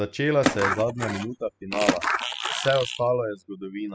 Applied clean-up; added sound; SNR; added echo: classical method spectral subtraction.